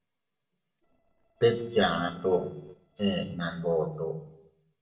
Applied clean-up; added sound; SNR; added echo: neural separator model SepFormer DNS4.